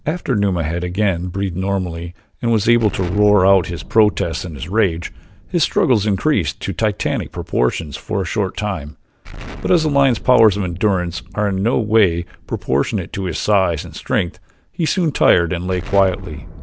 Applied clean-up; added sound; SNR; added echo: none; Explosion; 18 dB; none.